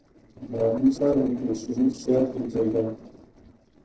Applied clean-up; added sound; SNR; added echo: neural separator model SepFormer DNS4.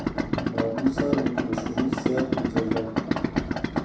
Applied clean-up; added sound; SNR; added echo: none; Idling; -3 dB; reverberation time 0.7 s.